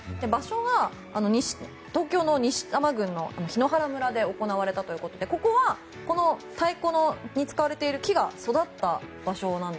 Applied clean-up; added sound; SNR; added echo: none; none; none; none.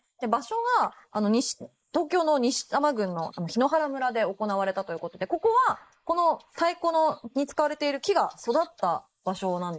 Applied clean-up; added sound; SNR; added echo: neural mask model Resemble Enhance denoiser.